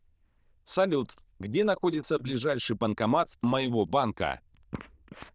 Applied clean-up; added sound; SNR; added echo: neural diffusion model UNIVERSE++.